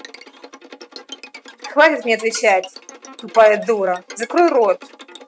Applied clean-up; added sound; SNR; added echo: none; Bowed string instrument; 19 dB; none.